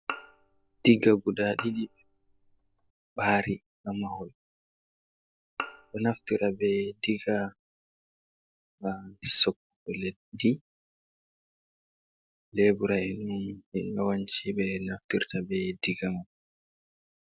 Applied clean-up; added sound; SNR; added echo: neural separator model SepFormer DNS4.